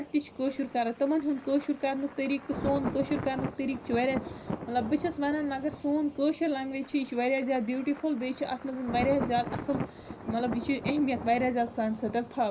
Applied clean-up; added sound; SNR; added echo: none; Thunder; 10 dB; reverberation time 0.4 s.